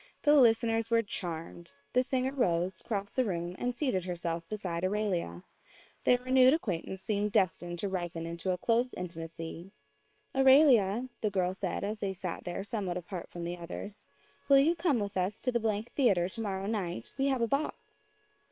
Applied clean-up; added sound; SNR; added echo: neural separator model SepFormer WHAM!.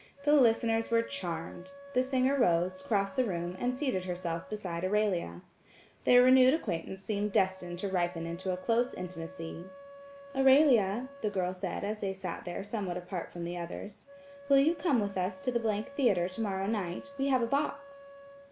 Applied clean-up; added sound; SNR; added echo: none; Wind instrument, woodwind instrument; 19 dB; none.